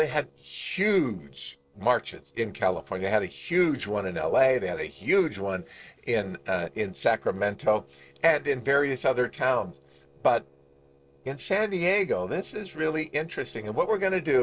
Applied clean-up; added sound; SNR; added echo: neural separator model SepFormer DNS4.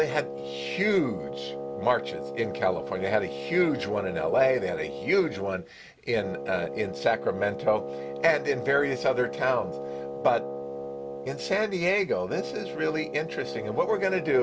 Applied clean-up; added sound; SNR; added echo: none; Wind instrument, woodwind instrument; 8 dB; none.